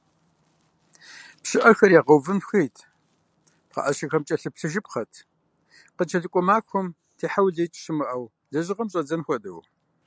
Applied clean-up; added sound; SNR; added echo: none; none; none; none.